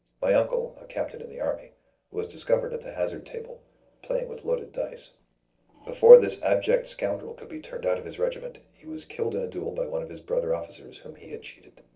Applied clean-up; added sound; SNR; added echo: neural separator model SepFormer DNS4.